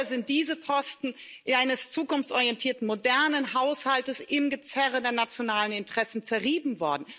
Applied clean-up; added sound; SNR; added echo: none; none; none; none.